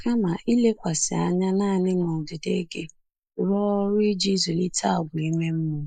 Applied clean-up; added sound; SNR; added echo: neural mask model Resemble Enhance denoiser.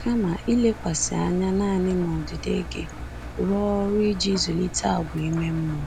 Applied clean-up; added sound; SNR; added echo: none; Engine; 11 dB; none.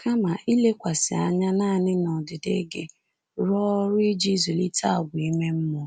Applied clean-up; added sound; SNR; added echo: none; none; none; none.